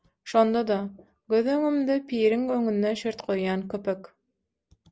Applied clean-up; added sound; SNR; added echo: none; none; none; none.